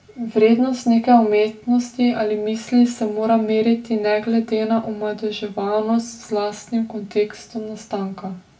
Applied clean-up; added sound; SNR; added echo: none; none; none; reverberation time 0.1 s.